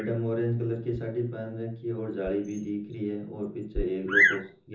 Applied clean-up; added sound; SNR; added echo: none; Bird vocalization, bird call, bird song; 1 dB; reverberation time 0.6 s.